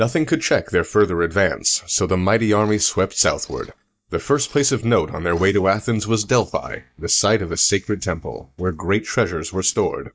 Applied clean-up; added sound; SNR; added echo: neural mask model DeepFilterNet 3.